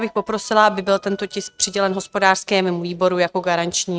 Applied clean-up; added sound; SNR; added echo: neural mask model RNNoise.